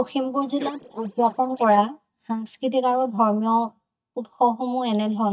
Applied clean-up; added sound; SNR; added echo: neural mask model DeepFilterNet 3.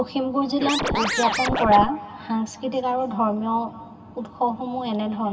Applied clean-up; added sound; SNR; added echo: none; Scratching (performance technique); 1 dB; reverberation time 2.4 s.